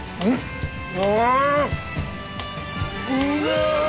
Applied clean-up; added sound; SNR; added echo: none; Drum kit; 12 dB; none.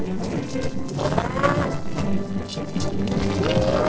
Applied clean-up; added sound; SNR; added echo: neural separator model SepFormer DNS4.